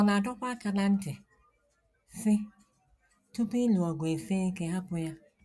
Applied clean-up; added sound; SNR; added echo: none; none; none; none.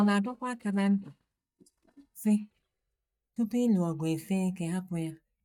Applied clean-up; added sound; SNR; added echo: neural mask model DeepFilterNet 3.